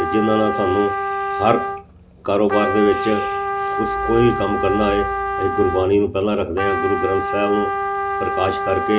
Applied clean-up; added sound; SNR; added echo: none; Trumpet; 3 dB; none.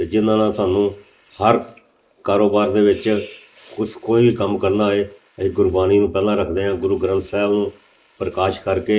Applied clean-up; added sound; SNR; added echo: neural mask model Resemble Enhance denoiser.